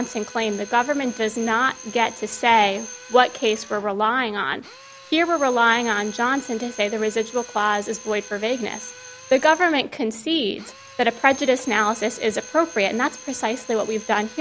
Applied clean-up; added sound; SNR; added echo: none; Drill; 18 dB; none.